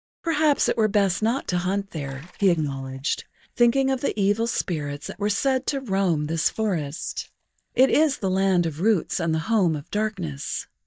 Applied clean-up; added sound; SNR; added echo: neural mask model DeepFilterNet 3.